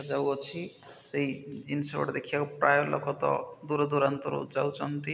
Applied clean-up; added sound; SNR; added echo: none; none; none; none.